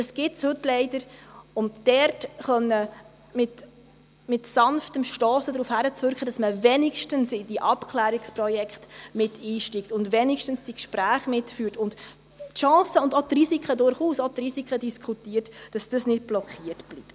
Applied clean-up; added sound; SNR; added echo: none; none; none; none.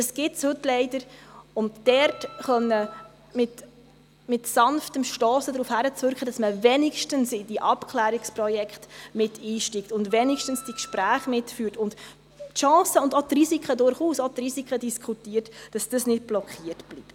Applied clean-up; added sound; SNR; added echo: none; Wind instrument, woodwind instrument; 19 dB; none.